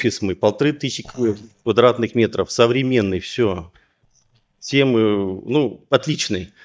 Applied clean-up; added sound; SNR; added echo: neural mask model DeepFilterNet 3.